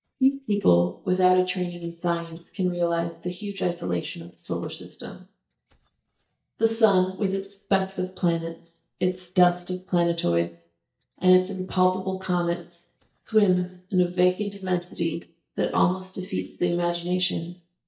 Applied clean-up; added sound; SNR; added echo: neural mask model DeepFilterNet 3.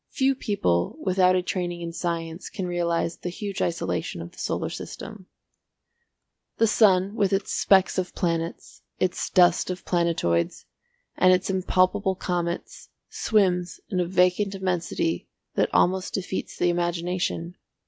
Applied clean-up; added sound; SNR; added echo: none; none; none; none.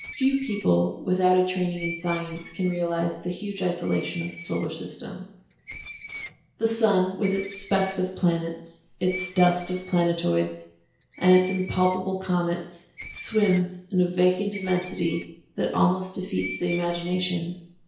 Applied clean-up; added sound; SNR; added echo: none; Screech; 15 dB; reverberation time 0.5 s.